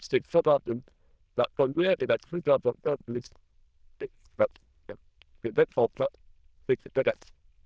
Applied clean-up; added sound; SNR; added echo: neural diffusion model UNIVERSE++.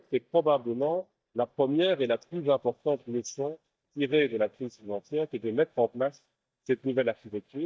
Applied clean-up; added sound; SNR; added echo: neural mask model DeepFilterNet 3.